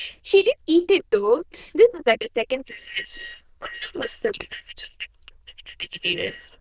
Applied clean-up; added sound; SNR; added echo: neural diffusion model UNIVERSE++.